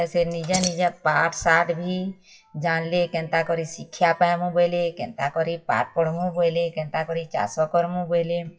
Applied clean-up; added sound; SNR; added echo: classical method WPE with log-MMSE.